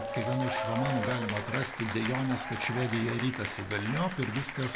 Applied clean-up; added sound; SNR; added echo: none; Applause / Cheering; 4 dB; none.